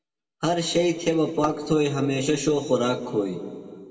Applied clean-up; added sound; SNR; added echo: none; none; none; reverberation time 2.0 s.